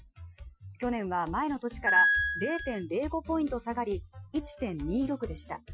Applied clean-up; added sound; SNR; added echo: classical method Wiener filter.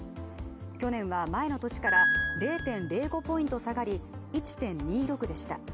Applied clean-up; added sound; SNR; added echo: none; Piano; -2 dB; none.